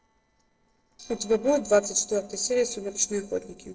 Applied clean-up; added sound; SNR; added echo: neural separator model SepFormer DNS4.